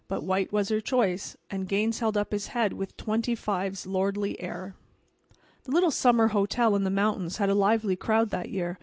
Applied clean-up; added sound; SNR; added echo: none; none; none; none.